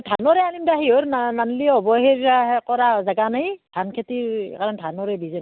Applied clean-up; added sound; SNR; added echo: none; none; none; none.